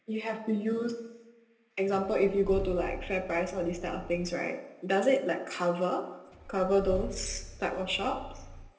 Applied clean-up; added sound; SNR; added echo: none; Engine starting / Car; 11 dB; reverberation time 1.4 s.